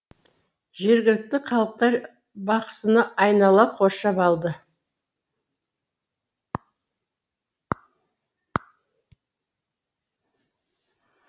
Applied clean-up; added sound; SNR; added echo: none; none; none; none.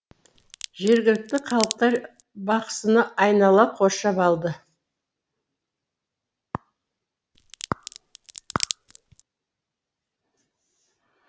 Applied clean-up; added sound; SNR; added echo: none; Crack; 11 dB; none.